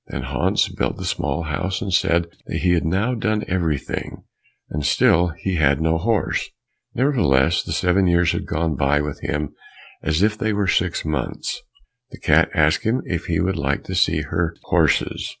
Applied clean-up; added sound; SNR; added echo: none; none; none; none.